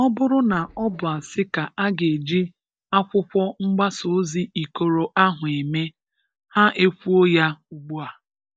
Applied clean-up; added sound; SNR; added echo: neural mask model DeepFilterNet 3.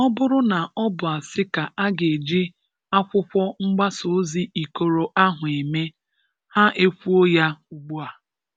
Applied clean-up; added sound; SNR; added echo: none; none; none; none.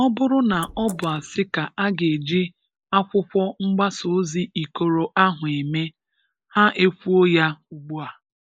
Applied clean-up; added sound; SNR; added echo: neural mask model Resemble Enhance denoiser.